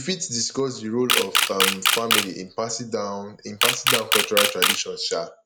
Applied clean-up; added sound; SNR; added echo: none; Camera; -4 dB; none.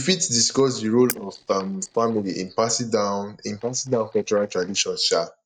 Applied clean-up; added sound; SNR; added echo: neural mask model DeepFilterNet 3.